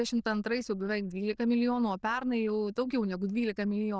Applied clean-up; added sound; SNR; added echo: neural diffusion model UNIVERSE++.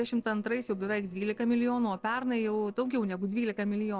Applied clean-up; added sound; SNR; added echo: neural separator model SepFormer DNS4.